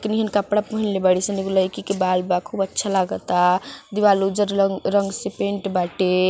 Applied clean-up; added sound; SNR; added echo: none; none; none; none.